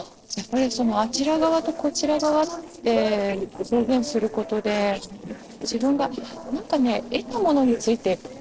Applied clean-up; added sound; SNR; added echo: neural separator model SepFormer DNS4.